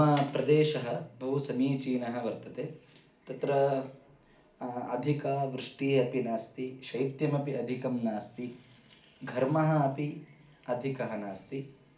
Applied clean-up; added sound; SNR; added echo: none; none; none; reverberation time 0.4 s.